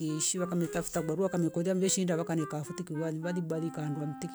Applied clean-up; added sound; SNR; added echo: none; Wind instrument, woodwind instrument; 14 dB; none.